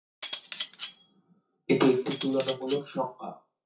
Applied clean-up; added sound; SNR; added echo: classical method WPE with log-MMSE.